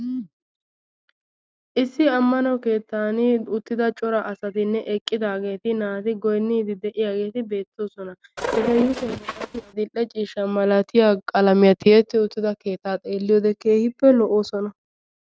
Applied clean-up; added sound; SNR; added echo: neural mask model RNNoise.